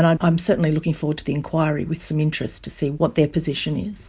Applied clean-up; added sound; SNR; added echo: none; none; none; none.